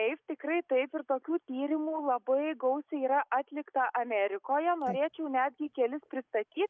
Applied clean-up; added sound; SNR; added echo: none; none; none; none.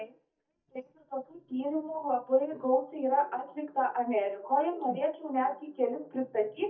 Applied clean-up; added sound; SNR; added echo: neural mask model DeepFilterNet 3.